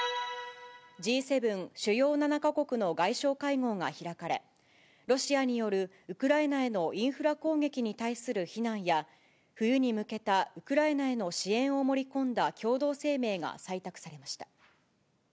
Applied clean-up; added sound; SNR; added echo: none; none; none; none.